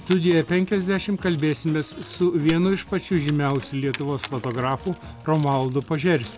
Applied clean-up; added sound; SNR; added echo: none; Keys jangling; 20 dB; none.